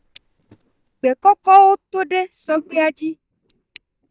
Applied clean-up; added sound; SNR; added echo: neural mask model DeepFilterNet 3.